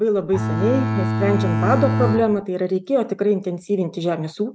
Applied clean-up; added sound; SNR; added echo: none; Bowed string instrument; 0 dB; none.